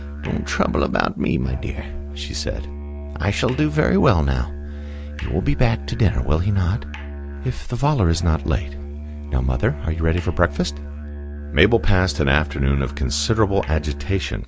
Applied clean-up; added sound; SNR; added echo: none; Musical instrument; 10 dB; none.